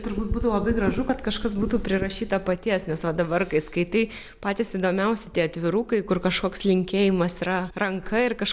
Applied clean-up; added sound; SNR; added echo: none; none; none; none.